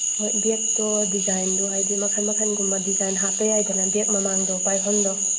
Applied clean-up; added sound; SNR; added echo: none; Cricket / Frog; -4 dB; reverberation time 2.9 s.